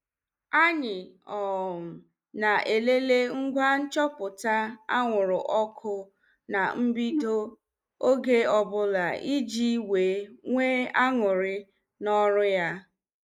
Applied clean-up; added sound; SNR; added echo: neural mask model Resemble Enhance denoiser.